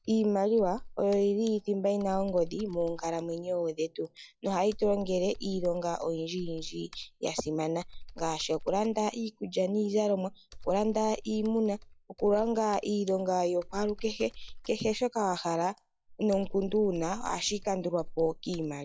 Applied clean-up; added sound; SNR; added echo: classical method log-MMSE.